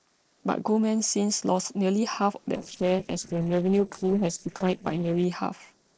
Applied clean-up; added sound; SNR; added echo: neural separator model SepFormer DNS4.